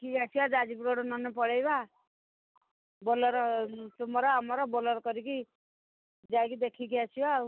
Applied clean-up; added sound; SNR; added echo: none; none; none; none.